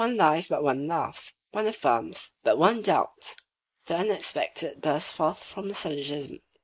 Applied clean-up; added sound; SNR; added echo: neural mask model Resemble Enhance denoiser.